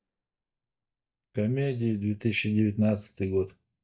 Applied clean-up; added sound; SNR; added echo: neural mask model DeepFilterNet 3.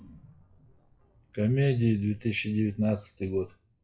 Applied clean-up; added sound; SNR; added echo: classical method WPE with log-MMSE.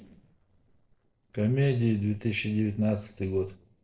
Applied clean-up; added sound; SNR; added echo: neural separator model SepFormer DNS4.